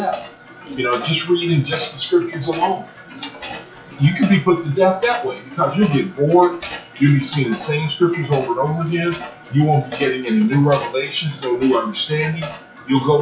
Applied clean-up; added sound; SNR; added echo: classical method WPE with log-MMSE.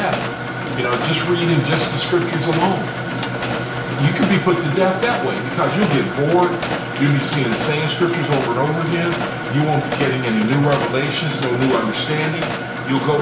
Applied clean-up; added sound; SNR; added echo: none; Mechanisms; 6 dB; reverberation time 0.9 s.